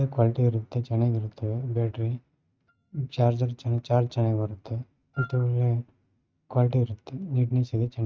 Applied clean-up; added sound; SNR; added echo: neural mask model RNNoise.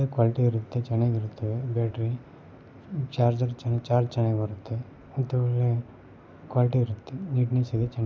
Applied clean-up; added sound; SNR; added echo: none; none; none; none.